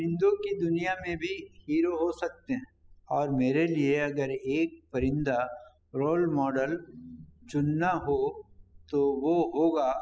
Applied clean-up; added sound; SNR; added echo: classical method spectral subtraction.